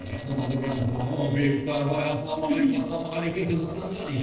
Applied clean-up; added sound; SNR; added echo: neural separator model SepFormer DNS4.